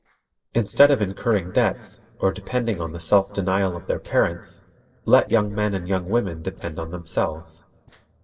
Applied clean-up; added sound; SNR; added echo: neural separator model SepFormer DNS4.